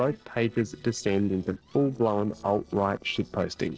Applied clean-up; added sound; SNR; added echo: neural separator model SepFormer DNS4.